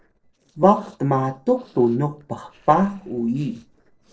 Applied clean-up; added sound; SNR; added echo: neural separator model SepFormer DNS4.